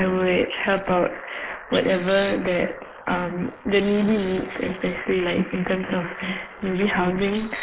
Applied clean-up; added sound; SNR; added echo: neural mask model Resemble Enhance denoiser.